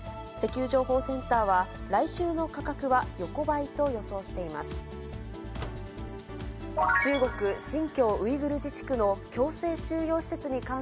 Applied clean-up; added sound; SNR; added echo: none; Slam / Microwave oven; 19 dB; none.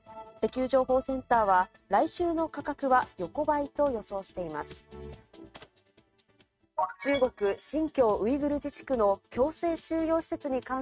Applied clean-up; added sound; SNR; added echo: neural mask model RNNoise.